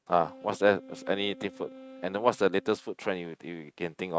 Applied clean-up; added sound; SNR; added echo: neural mask model RNNoise.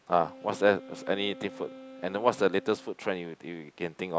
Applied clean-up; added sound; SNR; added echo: none; Wind instrument, woodwind instrument; 18 dB; none.